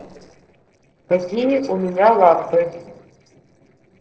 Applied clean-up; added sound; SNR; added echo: neural separator model SepFormer DNS4.